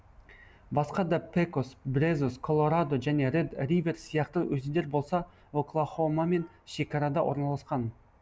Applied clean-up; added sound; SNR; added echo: none; none; none; none.